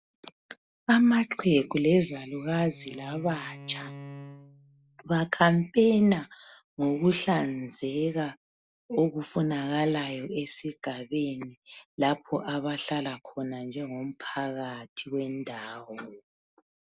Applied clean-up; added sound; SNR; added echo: none; Bowed string instrument; 18 dB; none.